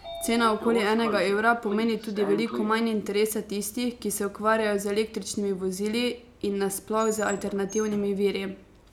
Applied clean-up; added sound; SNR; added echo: none; Sliding door / Train; 13 dB; none.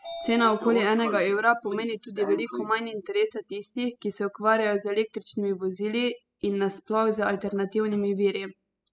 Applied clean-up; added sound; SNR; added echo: classical method spectral subtraction.